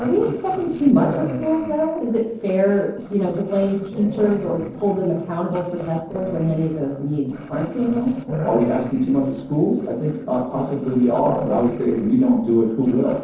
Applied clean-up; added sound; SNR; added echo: neural separator model SepFormer DNS4.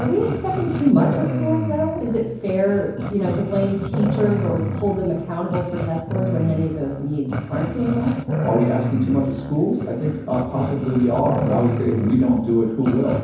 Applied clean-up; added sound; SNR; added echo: none; Growling; 4 dB; reverberation time 0.9 s.